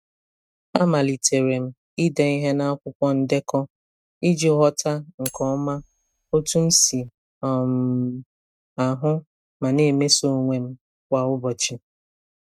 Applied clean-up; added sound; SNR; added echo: neural mask model RNNoise.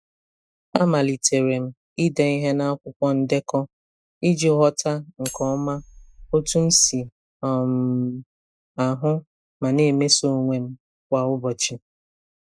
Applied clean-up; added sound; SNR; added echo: classical method Wiener filter.